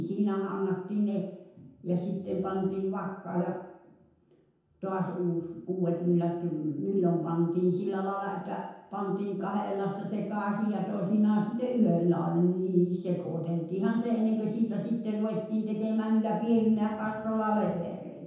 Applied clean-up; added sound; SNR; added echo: none; none; none; reverberation time 0.9 s.